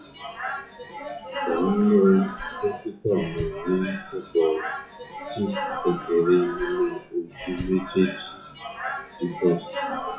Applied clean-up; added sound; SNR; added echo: classical method WPE with log-MMSE.